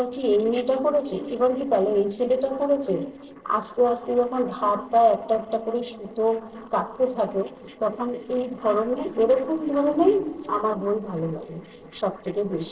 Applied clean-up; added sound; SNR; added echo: neural separator model SepFormer DNS4.